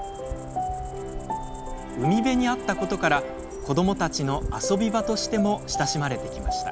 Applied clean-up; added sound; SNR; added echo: none; Cricket; 12 dB; none.